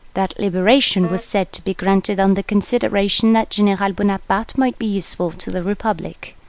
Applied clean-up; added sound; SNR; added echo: none; Wind instrument, woodwind instrument; 17 dB; none.